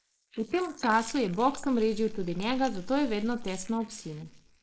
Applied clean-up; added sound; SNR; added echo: neural mask model Resemble Enhance denoiser.